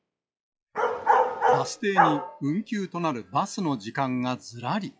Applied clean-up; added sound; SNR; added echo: classical method log-MMSE.